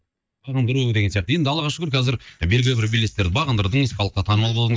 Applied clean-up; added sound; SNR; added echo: neural mask model DeepFilterNet 3.